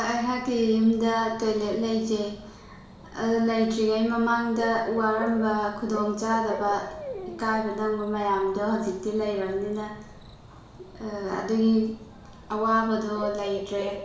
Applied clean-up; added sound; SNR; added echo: none; Cricket / Bird; 16 dB; reverberation time 0.7 s.